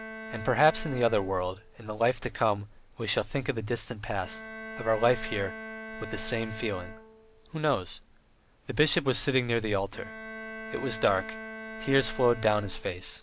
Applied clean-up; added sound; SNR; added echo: none; Bowed string instrument; 14 dB; none.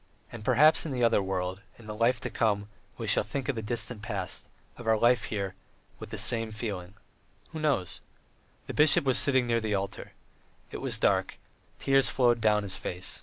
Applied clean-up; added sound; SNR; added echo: none; none; none; none.